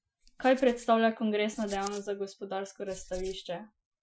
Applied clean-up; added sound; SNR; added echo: classical method Wiener filter.